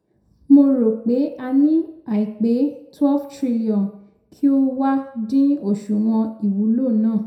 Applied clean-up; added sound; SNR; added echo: none; none; none; reverberation time 0.6 s.